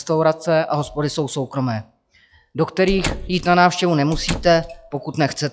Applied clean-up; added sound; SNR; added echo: classical method log-MMSE.